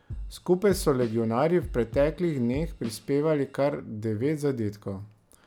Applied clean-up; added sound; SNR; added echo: none; Drum kit; 13 dB; none.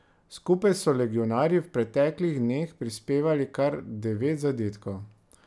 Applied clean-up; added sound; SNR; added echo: none; none; none; none.